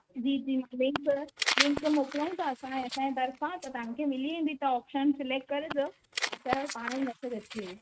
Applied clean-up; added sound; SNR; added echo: neural mask model RNNoise.